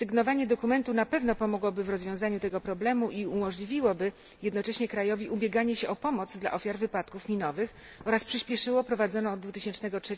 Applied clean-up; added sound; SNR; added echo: none; none; none; none.